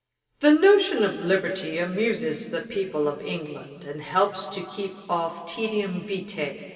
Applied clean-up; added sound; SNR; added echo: none; none; none; reverberation time 2.4 s.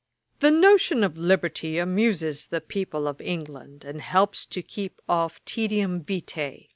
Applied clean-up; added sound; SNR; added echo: none; none; none; none.